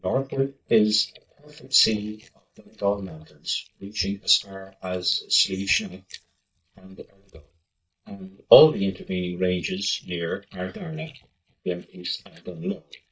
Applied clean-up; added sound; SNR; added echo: neural mask model DeepFilterNet 3.